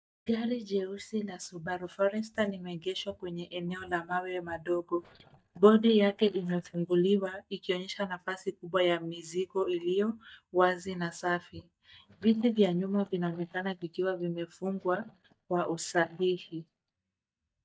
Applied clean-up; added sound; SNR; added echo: neural mask model DeepFilterNet 3.